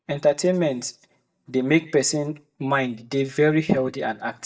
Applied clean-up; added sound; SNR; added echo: neural mask model DeepFilterNet 3.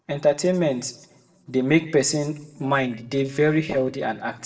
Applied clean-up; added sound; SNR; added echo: neural separator model SepFormer DNS4.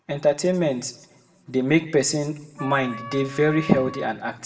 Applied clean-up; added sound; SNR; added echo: none; Wind instrument, woodwind instrument; 14 dB; reverberation time 0.8 s.